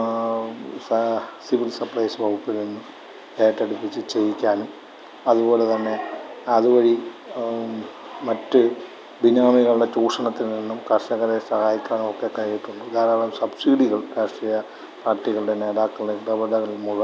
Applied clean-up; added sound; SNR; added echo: none; none; none; none.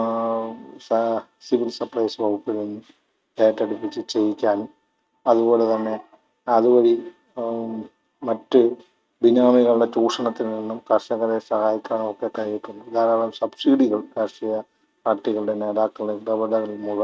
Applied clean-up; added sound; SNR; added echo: neural mask model RNNoise.